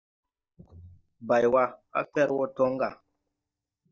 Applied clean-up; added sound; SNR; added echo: neural mask model DeepFilterNet 3.